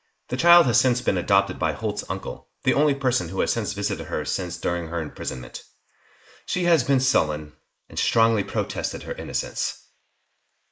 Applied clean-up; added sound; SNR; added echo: neural mask model Resemble Enhance denoiser.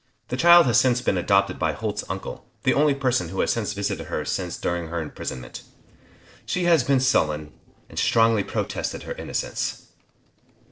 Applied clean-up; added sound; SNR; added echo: neural separator model SepFormer DNS4.